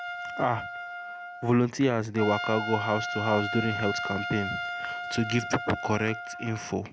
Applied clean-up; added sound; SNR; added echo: none; Trumpet; 6 dB; none.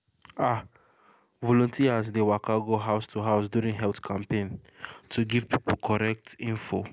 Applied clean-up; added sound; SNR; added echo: none; none; none; none.